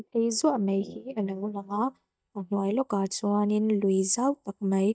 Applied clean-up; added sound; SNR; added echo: neural mask model DeepFilterNet 3.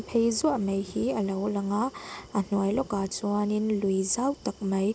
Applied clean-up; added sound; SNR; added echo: none; none; none; none.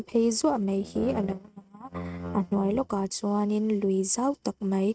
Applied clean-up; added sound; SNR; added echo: neural mask model RNNoise.